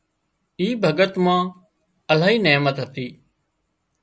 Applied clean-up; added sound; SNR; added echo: none; none; none; none.